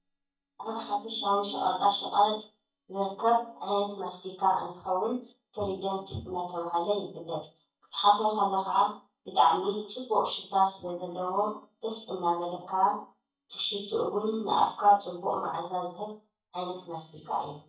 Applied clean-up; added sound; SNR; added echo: neural mask model DeepFilterNet 3.